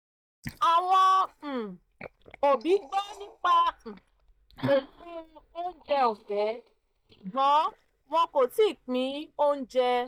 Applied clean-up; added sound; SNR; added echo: neural mask model DeepFilterNet 3.